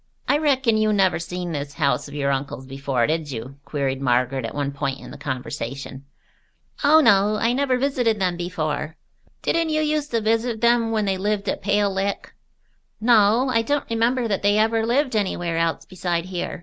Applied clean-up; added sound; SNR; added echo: none; none; none; none.